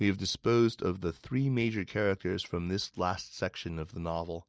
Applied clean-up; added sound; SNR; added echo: neural mask model Resemble Enhance denoiser.